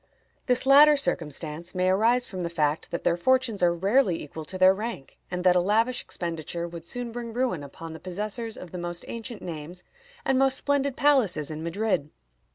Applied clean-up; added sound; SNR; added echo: none; none; none; none.